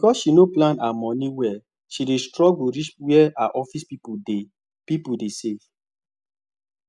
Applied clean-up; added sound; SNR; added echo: none; none; none; none.